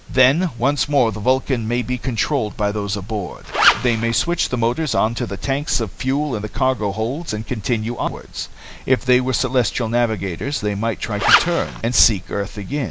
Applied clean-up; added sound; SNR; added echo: none; Zipper (clothing); -1 dB; none.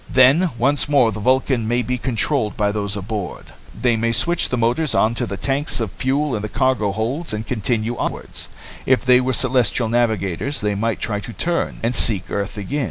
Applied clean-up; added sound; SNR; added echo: none; none; none; none.